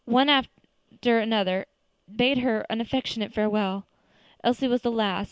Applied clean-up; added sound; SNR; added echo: none; none; none; none.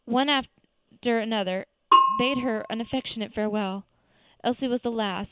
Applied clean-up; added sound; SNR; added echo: none; Bell / Percussion; -1 dB; none.